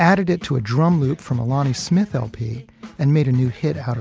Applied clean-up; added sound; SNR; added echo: none; none; none; none.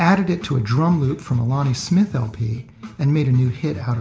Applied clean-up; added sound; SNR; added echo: none; none; none; reverberation time 1.6 s.